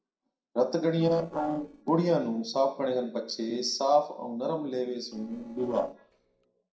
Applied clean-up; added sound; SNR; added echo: neural separator model SepFormer DNS4.